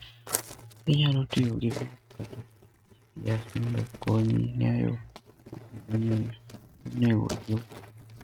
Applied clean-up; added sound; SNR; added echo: neural mask model RNNoise.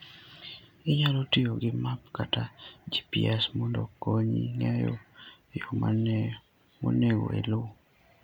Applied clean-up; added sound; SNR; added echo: none; none; none; none.